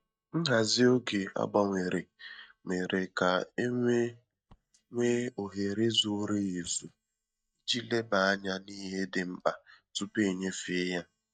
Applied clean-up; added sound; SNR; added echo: neural mask model DeepFilterNet 3.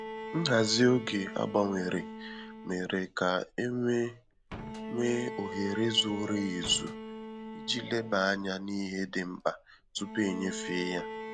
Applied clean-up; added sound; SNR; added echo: none; Slam + Bowed string instrument; 10 dB; none.